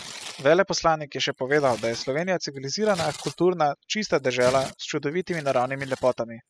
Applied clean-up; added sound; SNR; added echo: classical method spectral subtraction.